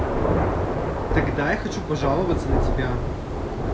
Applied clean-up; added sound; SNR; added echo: none; Thunder / Rain; -4 dB; none.